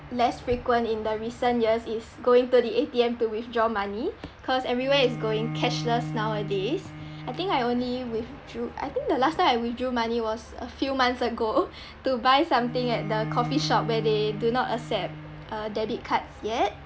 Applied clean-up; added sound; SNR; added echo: none; Bowed string instrument; 12 dB; none.